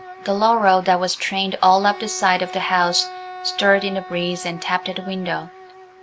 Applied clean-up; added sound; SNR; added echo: none; Wind instrument, woodwind instrument; 16 dB; none.